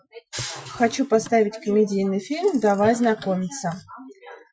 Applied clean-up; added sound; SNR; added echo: classical method Wiener filter.